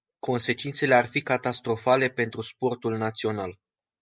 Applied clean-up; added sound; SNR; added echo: none; none; none; none.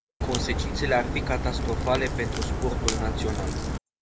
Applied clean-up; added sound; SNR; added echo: none; Crack; -3 dB; none.